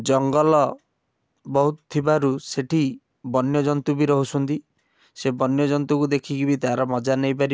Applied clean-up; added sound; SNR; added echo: none; none; none; none.